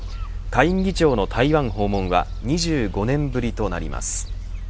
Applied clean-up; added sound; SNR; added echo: none; Gull, seagull; 6 dB; none.